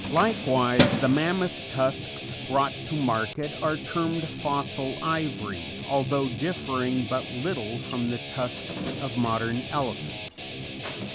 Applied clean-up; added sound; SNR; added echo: none; Guitar + Keys jangling; 3 dB; none.